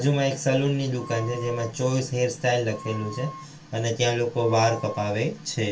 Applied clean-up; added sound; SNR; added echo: none; Wind instrument, woodwind instrument; 18 dB; reverberation time 0.2 s.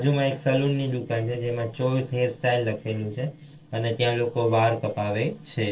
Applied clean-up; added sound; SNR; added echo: neural separator model SepFormer DNS4.